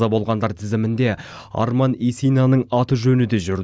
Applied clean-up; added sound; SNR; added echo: none; none; none; none.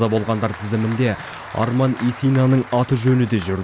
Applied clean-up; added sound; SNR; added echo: none; Applause; 16 dB; none.